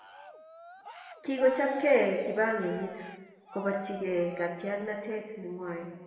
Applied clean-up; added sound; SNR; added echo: none; Cheering; 16 dB; reverberation time 1.2 s.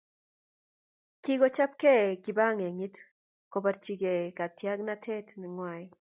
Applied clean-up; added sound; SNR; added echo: none; none; none; none.